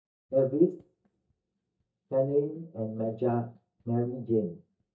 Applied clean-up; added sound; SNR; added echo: neural mask model DeepFilterNet 3.